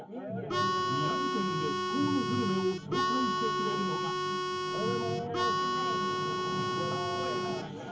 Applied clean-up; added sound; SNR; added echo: none; Harmonica; -3 dB; reverberation time 0.3 s.